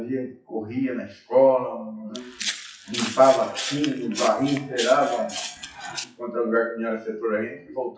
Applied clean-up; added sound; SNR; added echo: classical method WPE with log-MMSE.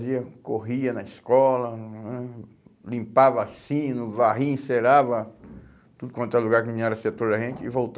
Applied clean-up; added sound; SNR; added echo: none; none; none; none.